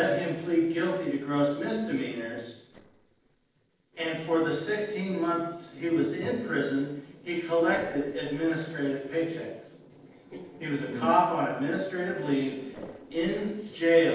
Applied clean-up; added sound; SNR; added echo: neural separator model SepFormer DNS4.